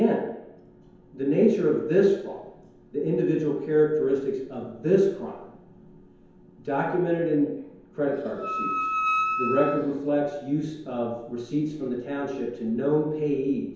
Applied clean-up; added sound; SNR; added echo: none; Wind instrument, woodwind instrument; 4 dB; reverberation time 0.9 s.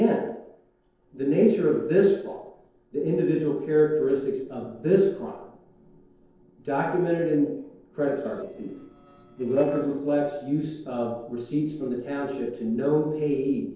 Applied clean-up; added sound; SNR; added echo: neural separator model SepFormer DNS4.